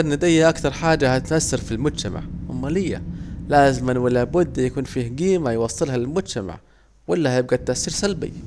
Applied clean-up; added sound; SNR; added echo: none; Wind; 13 dB; none.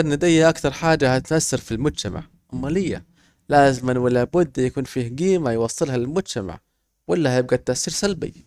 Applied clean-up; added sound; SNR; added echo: neural mask model RNNoise.